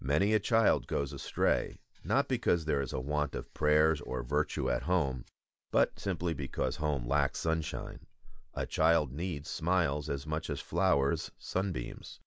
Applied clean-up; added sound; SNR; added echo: none; none; none; none.